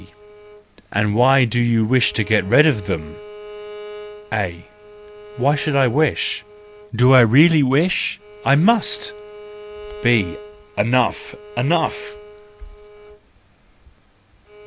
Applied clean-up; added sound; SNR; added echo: none; Bowed string instrument; 18 dB; none.